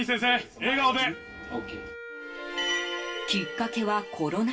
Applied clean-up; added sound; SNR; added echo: none; Wind instrument, woodwind instrument; 13 dB; reverberation time 0.2 s.